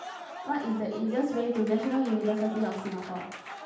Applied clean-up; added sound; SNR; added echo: none; Applause; 13 dB; reverberation time 0.8 s.